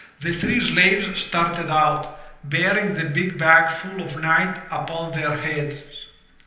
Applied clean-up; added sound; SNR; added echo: none; none; none; reverberation time 0.9 s.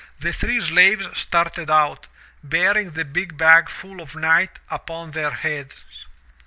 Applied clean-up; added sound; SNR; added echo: none; none; none; none.